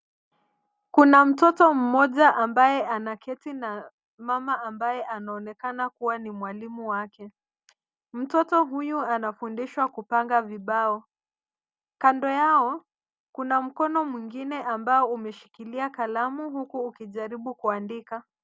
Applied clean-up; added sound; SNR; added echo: none; none; none; none.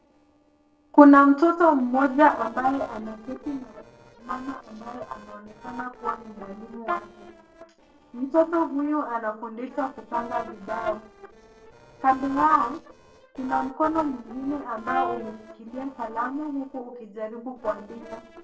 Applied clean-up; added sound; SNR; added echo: neural separator model SepFormer DNS4.